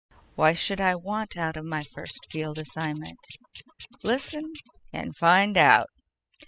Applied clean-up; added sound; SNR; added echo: classical method spectral subtraction.